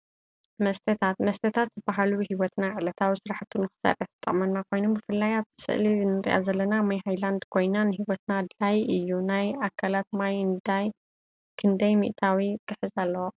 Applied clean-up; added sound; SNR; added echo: none; none; none; none.